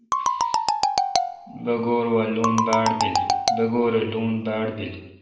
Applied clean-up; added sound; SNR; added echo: none; Marimba, xylophone; -1 dB; reverberation time 0.8 s.